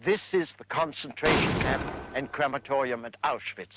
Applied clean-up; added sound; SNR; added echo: none; Explosion; 2 dB; none.